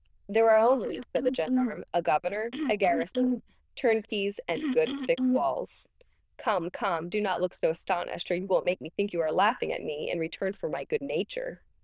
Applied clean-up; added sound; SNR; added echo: neural diffusion model UNIVERSE++.